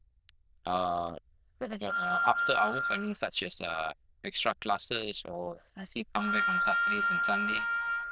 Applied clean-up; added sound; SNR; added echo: neural diffusion model UNIVERSE++.